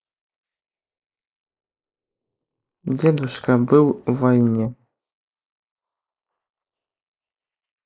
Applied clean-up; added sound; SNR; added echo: neural mask model Resemble Enhance denoiser.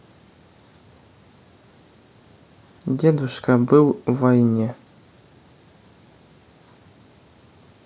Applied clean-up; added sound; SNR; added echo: none; none; none; none.